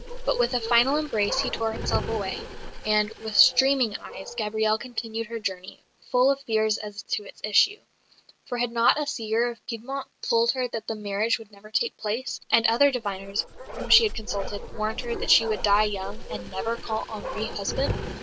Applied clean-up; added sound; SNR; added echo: none; Bark; 9 dB; none.